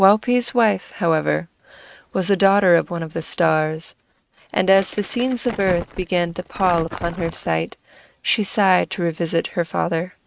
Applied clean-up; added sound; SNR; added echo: neural mask model RNNoise.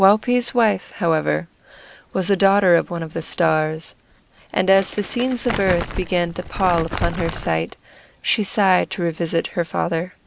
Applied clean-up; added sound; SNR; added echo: none; Crumpling, crinkling; 8 dB; none.